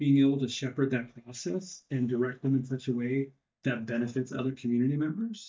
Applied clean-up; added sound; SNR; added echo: neural mask model DeepFilterNet 3.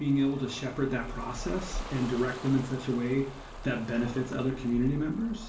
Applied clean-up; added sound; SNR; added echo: none; Ocean; 15 dB; reverberation time 0.5 s.